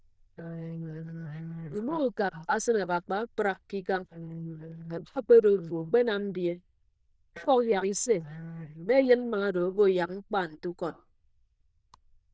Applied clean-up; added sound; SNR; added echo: neural diffusion model UNIVERSE++.